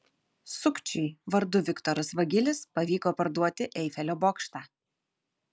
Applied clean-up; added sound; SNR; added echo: none; none; none; none.